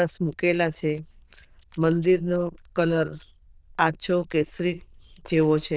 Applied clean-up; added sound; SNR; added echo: neural diffusion model UNIVERSE++.